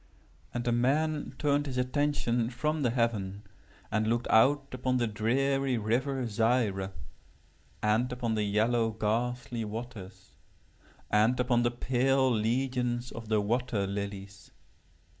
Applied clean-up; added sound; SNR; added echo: neural mask model Resemble Enhance denoiser.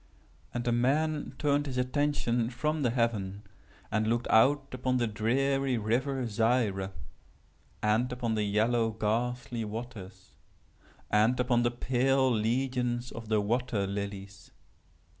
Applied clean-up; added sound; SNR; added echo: none; none; none; none.